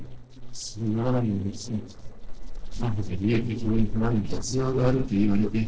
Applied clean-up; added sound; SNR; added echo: neural separator model SepFormer DNS4.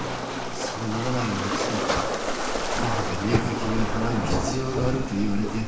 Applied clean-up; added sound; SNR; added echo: none; Waves, surf; -2 dB; reverberation time 2.1 s.